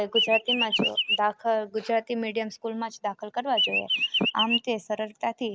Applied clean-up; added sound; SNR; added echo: none; Chirp, tweet; -3 dB; none.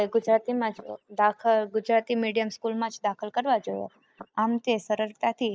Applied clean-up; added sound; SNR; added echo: neural mask model DeepFilterNet 3.